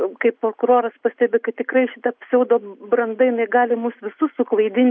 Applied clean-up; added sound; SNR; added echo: none; none; none; none.